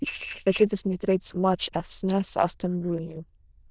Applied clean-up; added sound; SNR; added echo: neural diffusion model UNIVERSE++.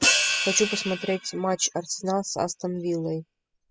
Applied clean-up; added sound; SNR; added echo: classical method spectral subtraction.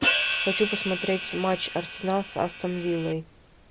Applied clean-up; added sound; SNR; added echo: none; Hi-hat; 1 dB; none.